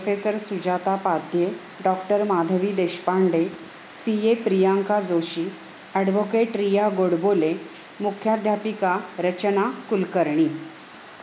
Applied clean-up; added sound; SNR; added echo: none; none; none; none.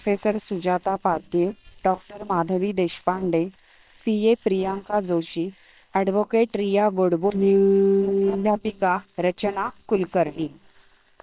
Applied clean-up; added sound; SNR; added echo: neural separator model SepFormer WHAM!.